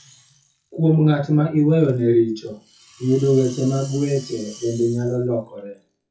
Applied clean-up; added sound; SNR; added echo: classical method WPE with log-MMSE.